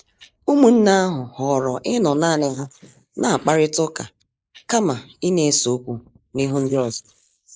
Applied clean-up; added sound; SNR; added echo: neural mask model Resemble Enhance denoiser.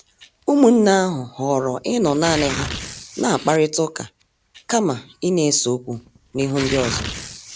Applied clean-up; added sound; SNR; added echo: none; Tearing; 13 dB; none.